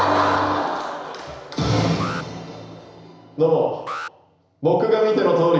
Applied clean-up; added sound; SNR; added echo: none; Alarm; 16 dB; reverberation time 1.0 s.